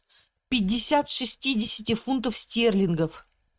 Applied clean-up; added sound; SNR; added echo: neural mask model RNNoise.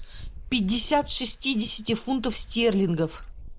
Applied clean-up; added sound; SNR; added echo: neural mask model Resemble Enhance denoiser.